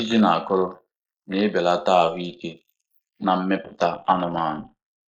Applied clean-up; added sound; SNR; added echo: neural mask model Resemble Enhance denoiser.